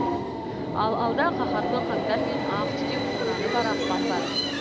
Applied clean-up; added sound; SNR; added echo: none; Subway, metro, underground; -3 dB; none.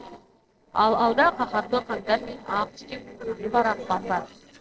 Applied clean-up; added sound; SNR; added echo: neural separator model SepFormer DNS4.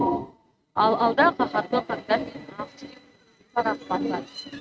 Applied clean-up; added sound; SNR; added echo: neural mask model RNNoise.